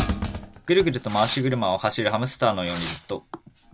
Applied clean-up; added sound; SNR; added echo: none; Thump, thud + Fireworks; 7 dB; none.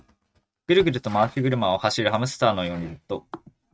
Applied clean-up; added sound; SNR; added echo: neural mask model RNNoise.